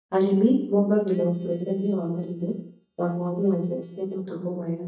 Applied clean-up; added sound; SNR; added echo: neural mask model DeepFilterNet 3.